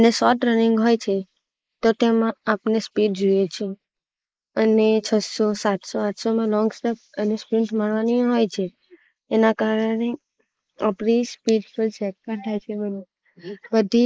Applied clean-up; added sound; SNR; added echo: neural mask model Resemble Enhance denoiser.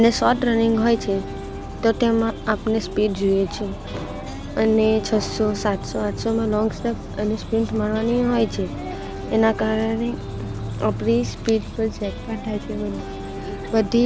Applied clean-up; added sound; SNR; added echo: none; Engine starting + Guitar; 11 dB; none.